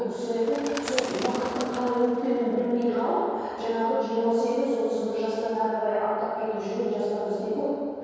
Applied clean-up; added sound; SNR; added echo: none; Bird; 12 dB; reverberation time 2.2 s.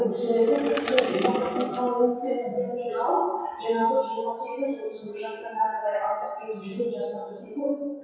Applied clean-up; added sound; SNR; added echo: classical method WPE with log-MMSE.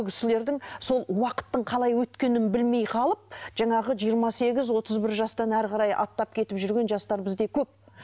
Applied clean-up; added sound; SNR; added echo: none; none; none; none.